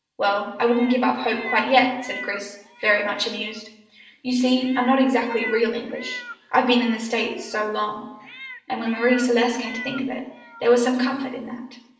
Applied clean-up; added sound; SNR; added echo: none; Meow; 15 dB; reverberation time 0.8 s.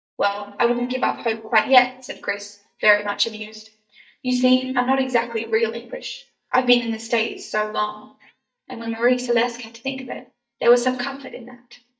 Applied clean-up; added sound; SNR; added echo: neural mask model DeepFilterNet 3.